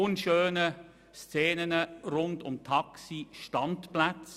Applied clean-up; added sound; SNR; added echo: none; none; none; none.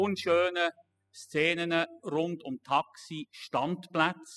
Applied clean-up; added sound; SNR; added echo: classical method spectral subtraction.